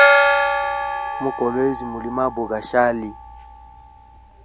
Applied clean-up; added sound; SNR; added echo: none; Gong; -3 dB; none.